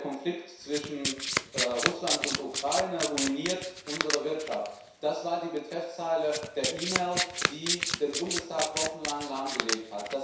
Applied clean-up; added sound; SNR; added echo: none; Domestic sounds, home sounds; 1 dB; reverberation time 0.7 s.